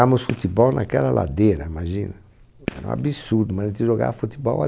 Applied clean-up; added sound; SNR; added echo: none; Fireworks; 18 dB; none.